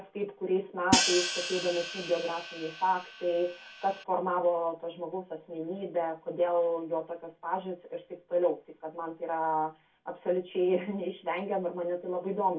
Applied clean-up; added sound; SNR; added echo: none; Hi-hat; 2 dB; reverberation time 0.2 s.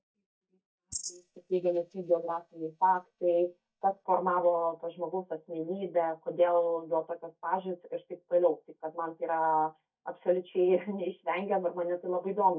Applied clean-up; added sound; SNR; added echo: neural mask model DeepFilterNet 3.